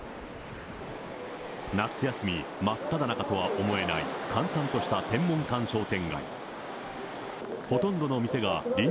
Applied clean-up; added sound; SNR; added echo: none; none; none; none.